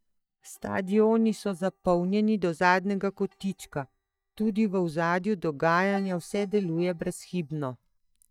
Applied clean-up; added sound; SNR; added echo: neural mask model DeepFilterNet 3.